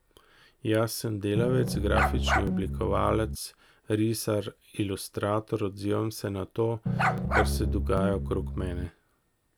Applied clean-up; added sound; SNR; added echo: none; Piano + Bark; -2 dB; none.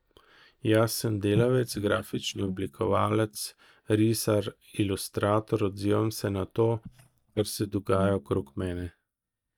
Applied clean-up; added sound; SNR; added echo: neural mask model DeepFilterNet 3.